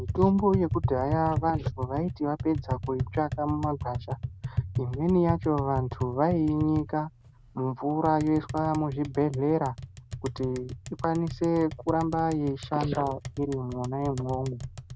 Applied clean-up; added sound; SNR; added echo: none; Tap; 7 dB; none.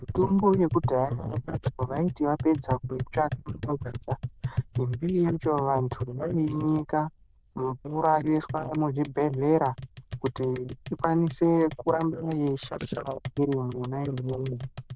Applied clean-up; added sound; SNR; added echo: neural diffusion model UNIVERSE++.